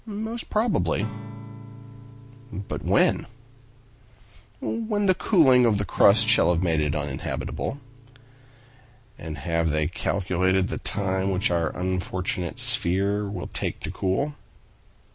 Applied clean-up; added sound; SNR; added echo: none; Acoustic guitar / Strum; 16 dB; none.